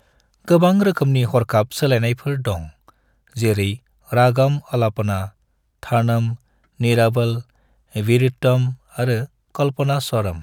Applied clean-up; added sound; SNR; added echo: none; none; none; none.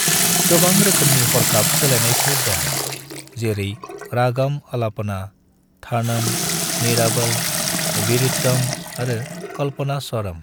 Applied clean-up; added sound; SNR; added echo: none; Sink (filling or washing) / Water tap, faucet; -1 dB; none.